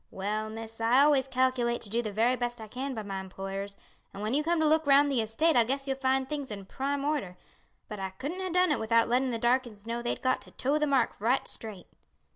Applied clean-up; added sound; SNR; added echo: none; none; none; none.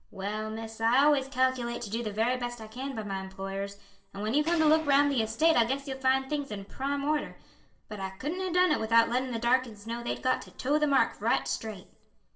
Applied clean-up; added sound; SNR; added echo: neural separator model SepFormer DNS4.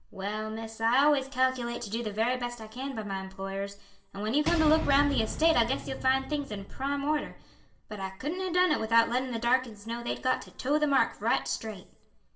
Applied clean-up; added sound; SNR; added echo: none; Shatter / Boom; 8 dB; reverberation time 0.5 s.